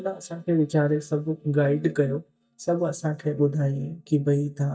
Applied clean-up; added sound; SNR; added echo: neural mask model DeepFilterNet 3.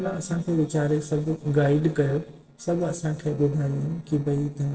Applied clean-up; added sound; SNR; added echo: neural separator model SepFormer DNS4.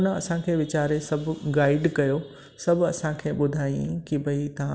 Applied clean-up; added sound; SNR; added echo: none; none; none; none.